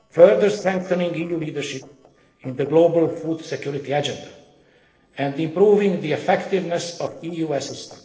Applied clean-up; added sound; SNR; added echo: neural separator model SepFormer DNS4.